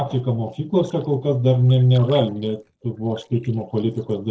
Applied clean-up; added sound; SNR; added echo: neural separator model SepFormer DNS4.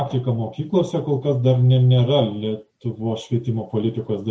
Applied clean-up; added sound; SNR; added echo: none; none; none; none.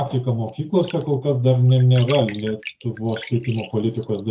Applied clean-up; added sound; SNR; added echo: neural mask model RNNoise.